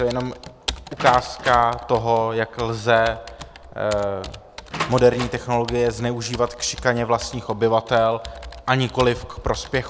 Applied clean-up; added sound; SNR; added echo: none; Computer keyboard + Door; 13 dB; none.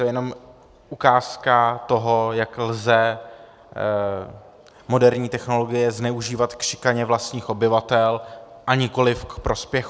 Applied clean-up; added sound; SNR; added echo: none; none; none; none.